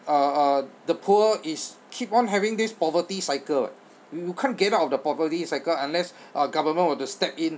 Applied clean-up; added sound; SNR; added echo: none; none; none; none.